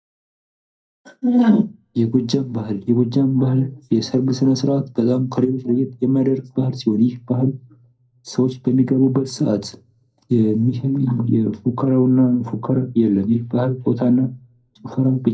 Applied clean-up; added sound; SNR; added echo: none; none; none; reverberation time 0.2 s.